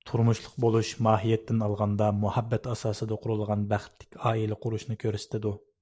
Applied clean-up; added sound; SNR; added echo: neural separator model SepFormer DNS4.